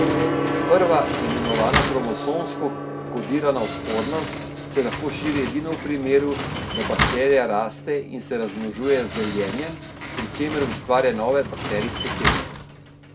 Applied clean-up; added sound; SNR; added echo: none; Slam + Gong; 2 dB; none.